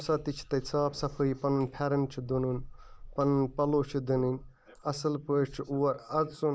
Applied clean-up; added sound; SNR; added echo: neural mask model Resemble Enhance denoiser.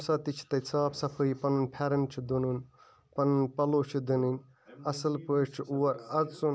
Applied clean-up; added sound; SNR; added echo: none; none; none; none.